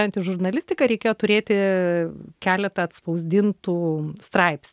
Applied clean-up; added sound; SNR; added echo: none; none; none; none.